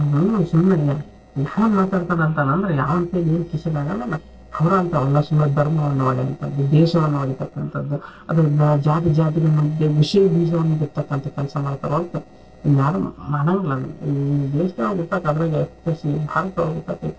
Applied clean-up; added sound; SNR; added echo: neural separator model SepFormer DNS4.